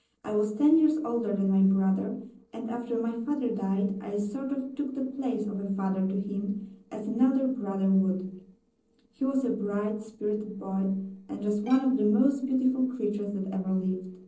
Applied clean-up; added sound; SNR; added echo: neural separator model SepFormer DNS4.